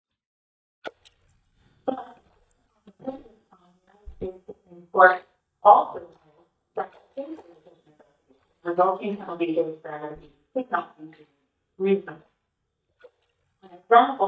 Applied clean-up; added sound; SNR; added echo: neural mask model DeepFilterNet 3.